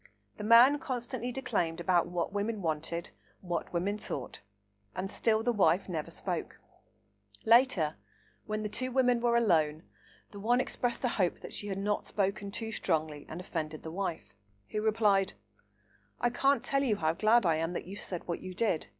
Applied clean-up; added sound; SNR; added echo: none; none; none; none.